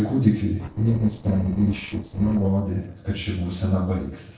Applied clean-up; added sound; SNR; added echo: neural separator model SepFormer DNS4.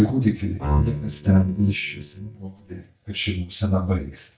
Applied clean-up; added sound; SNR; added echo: neural mask model DeepFilterNet 3.